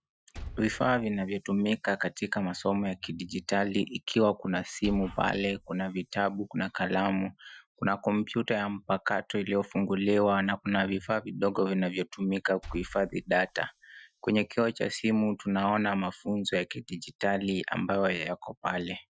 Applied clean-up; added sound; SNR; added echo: classical method Wiener filter.